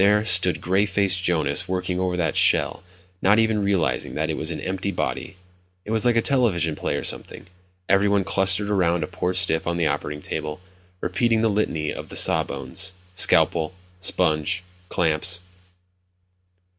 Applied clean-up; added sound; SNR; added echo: none; none; none; none.